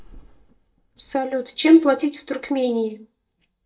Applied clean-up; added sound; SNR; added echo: neural mask model DeepFilterNet 3.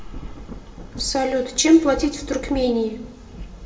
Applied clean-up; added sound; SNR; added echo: none; Thunder / Rain; 14 dB; reverberation time 0.8 s.